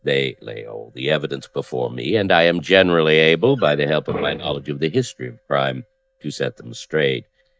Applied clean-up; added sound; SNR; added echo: neural mask model DeepFilterNet 3.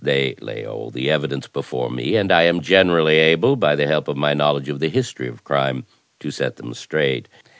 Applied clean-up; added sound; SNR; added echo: none; none; none; none.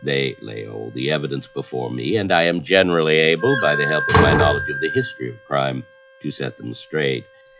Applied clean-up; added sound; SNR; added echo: classical method log-MMSE.